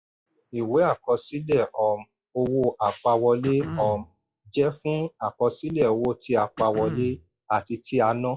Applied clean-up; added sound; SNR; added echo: classical method log-MMSE.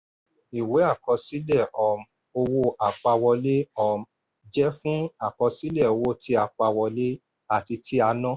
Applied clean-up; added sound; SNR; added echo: none; none; none; none.